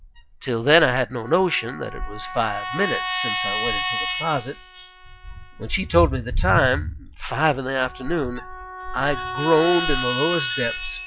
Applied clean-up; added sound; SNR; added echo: classical method log-MMSE.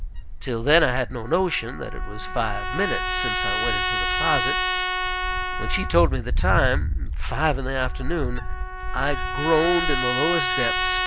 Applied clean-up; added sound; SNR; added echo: none; Trumpet + Wind; -1 dB; none.